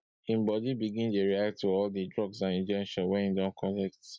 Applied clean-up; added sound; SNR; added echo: none; none; none; none.